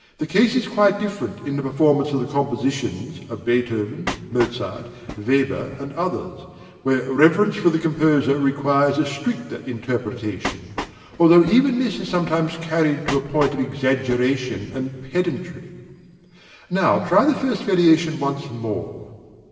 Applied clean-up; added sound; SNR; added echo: none; Train; 13 dB; reverberation time 2.1 s.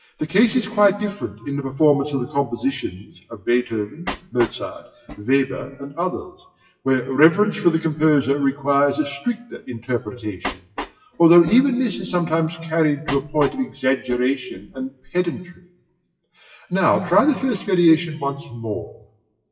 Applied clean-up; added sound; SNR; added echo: classical method WPE with log-MMSE.